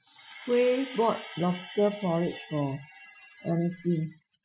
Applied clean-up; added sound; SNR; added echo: classical method Wiener filter.